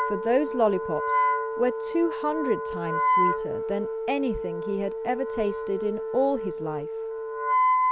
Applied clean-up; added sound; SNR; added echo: none; Wind instrument, woodwind instrument; -1 dB; none.